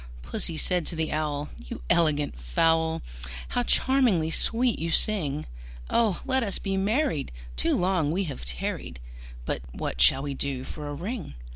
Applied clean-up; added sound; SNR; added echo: none; none; none; none.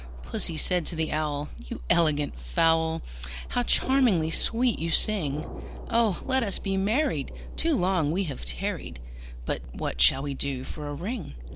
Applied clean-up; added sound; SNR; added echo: none; Thunder; 20 dB; none.